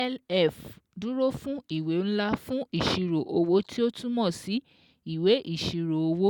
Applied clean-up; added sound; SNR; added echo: none; none; none; none.